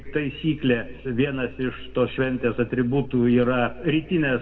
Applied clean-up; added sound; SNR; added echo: none; Engine; 16 dB; reverberation time 0.8 s.